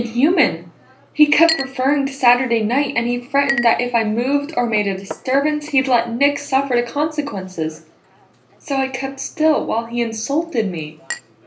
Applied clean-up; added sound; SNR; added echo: none; Chink, clink; 15 dB; reverberation time 0.3 s.